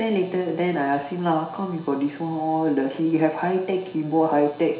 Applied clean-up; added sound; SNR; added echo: none; none; none; reverberation time 0.7 s.